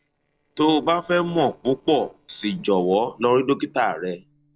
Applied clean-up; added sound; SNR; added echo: neural separator model SepFormer DNS4.